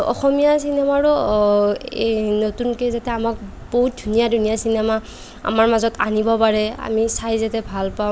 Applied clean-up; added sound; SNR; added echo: none; none; none; none.